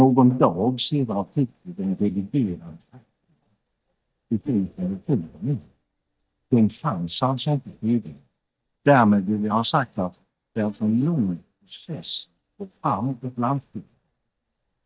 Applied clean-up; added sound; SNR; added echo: neural mask model DeepFilterNet 3.